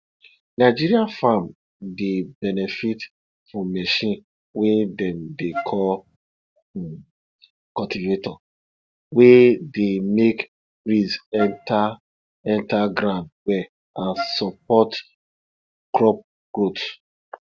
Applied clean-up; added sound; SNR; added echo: none; Wind instrument, woodwind instrument; 10 dB; none.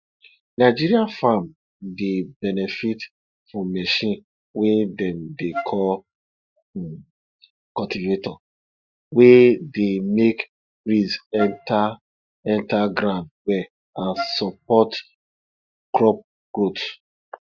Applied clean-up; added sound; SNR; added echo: classical method Wiener filter.